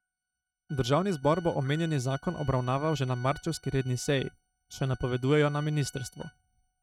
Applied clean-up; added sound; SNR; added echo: neural mask model RNNoise.